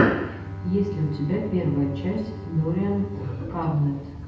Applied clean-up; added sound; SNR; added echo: none; Bowed string instrument; 12 dB; reverberation time 0.8 s.